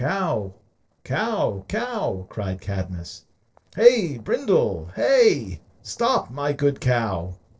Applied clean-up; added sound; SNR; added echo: neural separator model SepFormer DNS4.